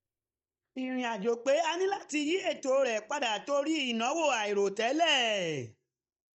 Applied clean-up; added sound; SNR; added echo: neural mask model DeepFilterNet 3.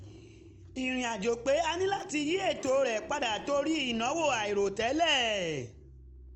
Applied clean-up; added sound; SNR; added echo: none; Engine starting / Car; 18 dB; none.